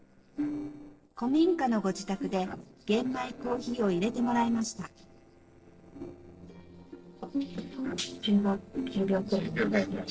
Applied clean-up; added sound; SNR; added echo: neural separator model SepFormer DNS4.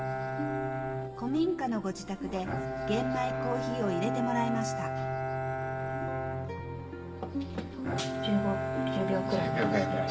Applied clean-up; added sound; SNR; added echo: none; Bowed string instrument; 1 dB; reverberation time 0.6 s.